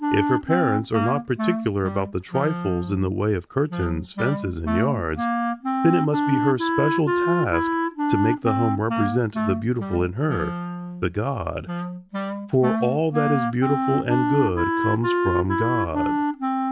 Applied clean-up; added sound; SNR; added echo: none; Wind instrument, woodwind instrument; 1 dB; none.